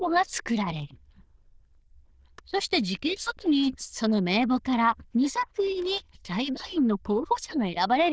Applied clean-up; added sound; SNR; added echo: neural diffusion model UNIVERSE++.